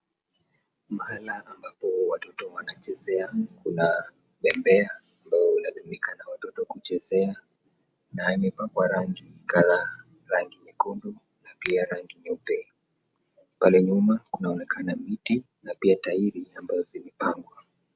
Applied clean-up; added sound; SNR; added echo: none; Finger snapping; 17 dB; none.